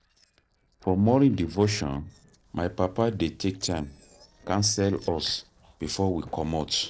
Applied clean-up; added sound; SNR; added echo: neural separator model SepFormer DNS4.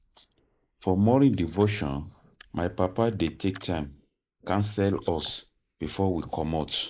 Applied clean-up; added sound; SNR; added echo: neural mask model Resemble Enhance denoiser.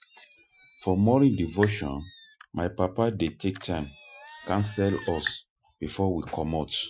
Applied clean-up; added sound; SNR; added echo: classical method Wiener filter.